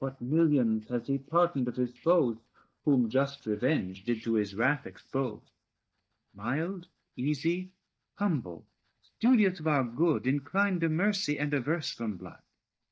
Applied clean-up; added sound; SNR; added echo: neural mask model DeepFilterNet 3.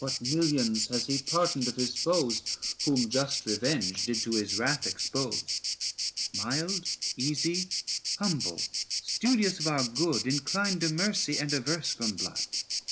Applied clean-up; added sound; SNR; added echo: none; Insect; 2 dB; none.